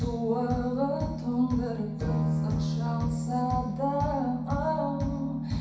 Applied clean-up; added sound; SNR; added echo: none; none; none; reverberation time 0.7 s.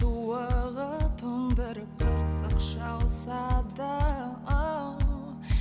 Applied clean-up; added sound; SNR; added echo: none; none; none; none.